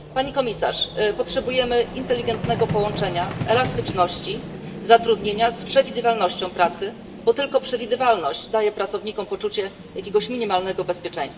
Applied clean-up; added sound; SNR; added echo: none; Vehicle; 11 dB; reverberation time 0.7 s.